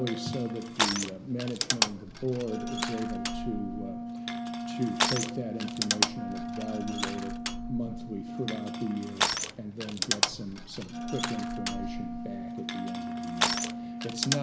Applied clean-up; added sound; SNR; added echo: none; Wind instrument, woodwind instrument + Crushing; -3 dB; none.